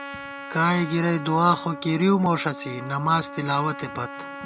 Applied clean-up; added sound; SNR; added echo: none; Trumpet; 13 dB; none.